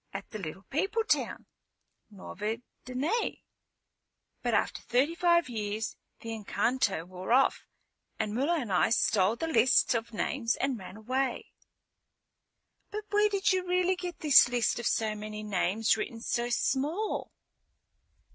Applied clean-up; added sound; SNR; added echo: none; none; none; none.